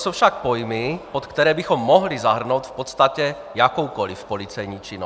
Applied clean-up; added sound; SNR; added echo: none; none; none; none.